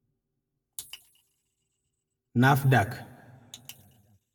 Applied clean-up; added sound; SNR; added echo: none; none; none; reverberation time 1.1 s.